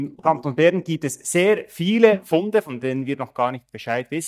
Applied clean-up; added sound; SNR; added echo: neural mask model DeepFilterNet 3.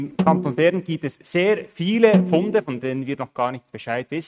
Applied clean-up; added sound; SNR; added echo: neural mask model RNNoise.